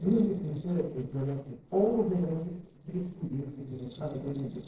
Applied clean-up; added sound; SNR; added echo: neural separator model SepFormer DNS4.